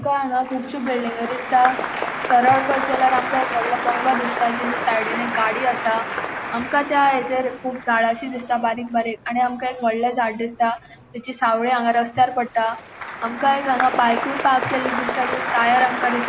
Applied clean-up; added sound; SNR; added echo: none; Applause; 6 dB; none.